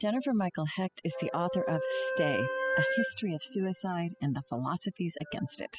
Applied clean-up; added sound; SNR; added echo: classical method spectral subtraction.